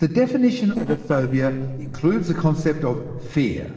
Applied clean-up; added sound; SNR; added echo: neural separator model SepFormer DNS4.